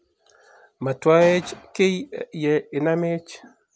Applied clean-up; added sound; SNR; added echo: none; none; none; none.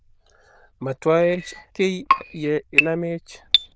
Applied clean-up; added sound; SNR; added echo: neural diffusion model UNIVERSE++.